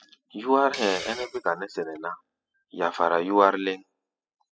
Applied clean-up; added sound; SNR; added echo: classical method spectral subtraction.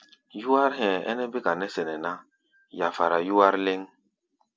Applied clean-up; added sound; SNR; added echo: none; none; none; none.